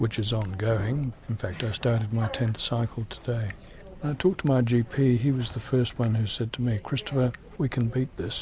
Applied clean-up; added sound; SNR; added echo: none; none; none; none.